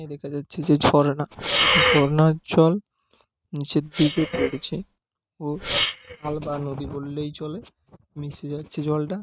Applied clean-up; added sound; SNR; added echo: neural mask model RNNoise.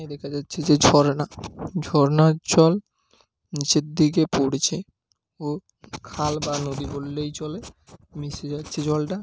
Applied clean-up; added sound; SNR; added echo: none; none; none; none.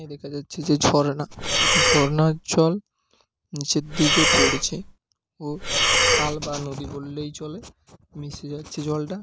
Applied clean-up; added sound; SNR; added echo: none; Breathing; -4 dB; none.